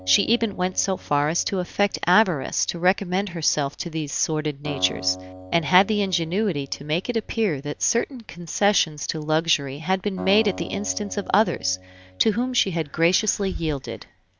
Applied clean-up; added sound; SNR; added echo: none; Acoustic guitar; 19 dB; none.